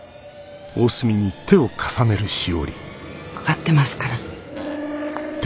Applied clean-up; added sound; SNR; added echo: none; Fart; 18 dB; none.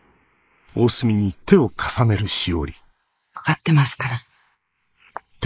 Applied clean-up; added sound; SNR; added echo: neural mask model Resemble Enhance denoiser.